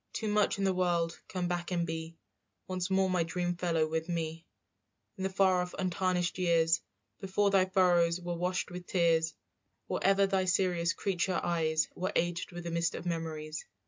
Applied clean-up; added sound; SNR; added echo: none; none; none; none.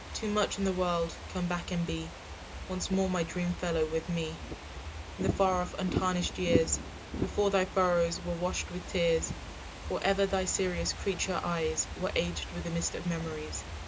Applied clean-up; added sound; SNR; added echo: none; Fireworks / Ocean; 7 dB; none.